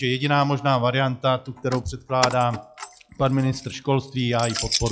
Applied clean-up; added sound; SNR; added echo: classical method log-MMSE.